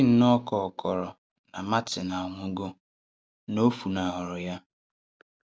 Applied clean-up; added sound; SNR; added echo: none; none; none; none.